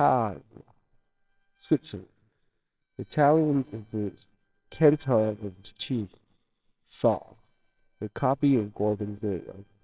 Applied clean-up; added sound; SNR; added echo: neural separator model SepFormer WHAMR!.